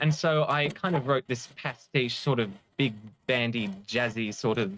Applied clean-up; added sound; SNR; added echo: neural mask model RNNoise.